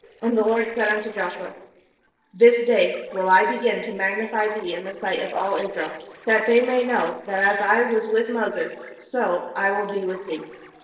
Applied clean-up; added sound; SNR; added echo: neural separator model SepFormer DNS4.